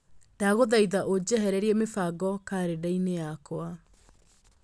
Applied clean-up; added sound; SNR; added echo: none; none; none; none.